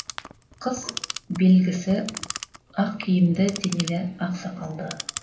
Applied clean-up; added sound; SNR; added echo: none; Clock; 13 dB; reverberation time 0.3 s.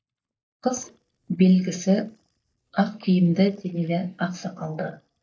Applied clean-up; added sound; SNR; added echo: neural mask model DeepFilterNet 3.